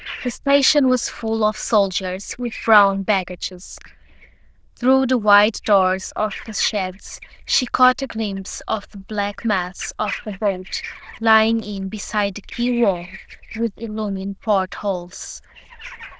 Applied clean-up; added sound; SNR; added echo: neural diffusion model UNIVERSE++.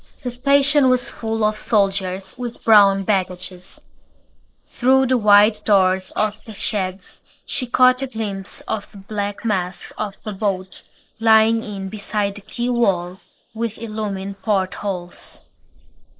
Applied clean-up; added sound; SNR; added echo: neural mask model Resemble Enhance denoiser.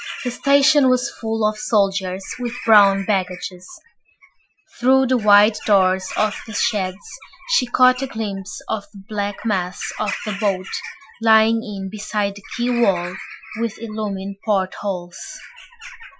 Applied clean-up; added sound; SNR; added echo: classical method Wiener filter.